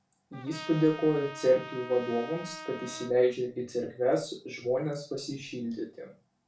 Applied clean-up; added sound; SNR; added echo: none; Trumpet; 13 dB; reverberation time 0.3 s.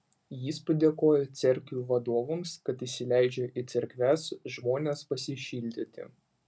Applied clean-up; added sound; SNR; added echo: none; none; none; none.